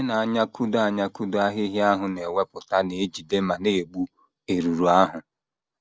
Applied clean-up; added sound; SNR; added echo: none; none; none; none.